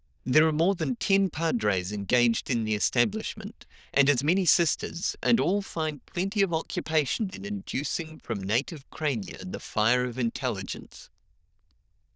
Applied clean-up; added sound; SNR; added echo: neural diffusion model UNIVERSE++.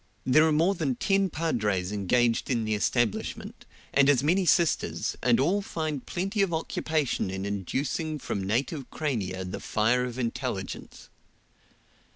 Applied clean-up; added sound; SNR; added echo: none; none; none; none.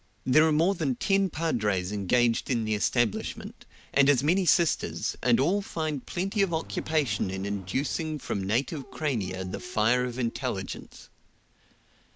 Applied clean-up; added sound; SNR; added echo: none; Engine + Dog; 19 dB; none.